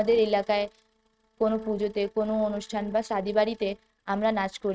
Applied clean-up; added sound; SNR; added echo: neural mask model RNNoise.